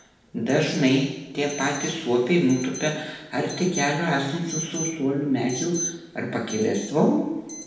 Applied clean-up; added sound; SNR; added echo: none; Alarm; 14 dB; reverberation time 0.9 s.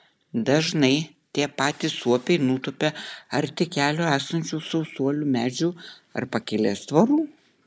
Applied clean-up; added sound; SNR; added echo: none; none; none; none.